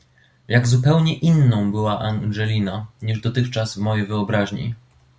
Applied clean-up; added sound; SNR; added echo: none; none; none; none.